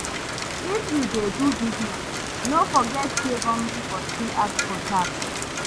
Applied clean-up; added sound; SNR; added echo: none; Rain; 3 dB; none.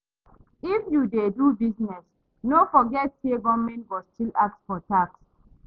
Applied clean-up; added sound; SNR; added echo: none; none; none; none.